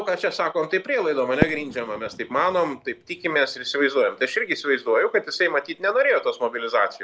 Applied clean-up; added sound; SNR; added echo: none; Fireworks; 13 dB; none.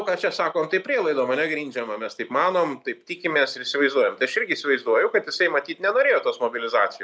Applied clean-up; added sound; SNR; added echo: none; none; none; none.